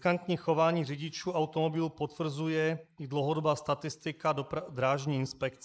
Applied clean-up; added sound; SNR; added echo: neural mask model Resemble Enhance denoiser.